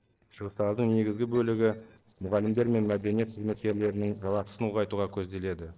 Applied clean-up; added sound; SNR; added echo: neural separator model SepFormer DNS4.